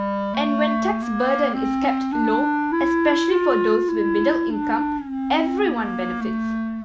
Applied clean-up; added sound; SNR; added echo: none; Wind instrument, woodwind instrument; -2 dB; none.